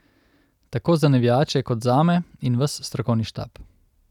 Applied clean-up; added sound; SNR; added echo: none; none; none; none.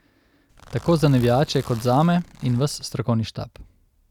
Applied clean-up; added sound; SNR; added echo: none; Zipper (clothing); 20 dB; none.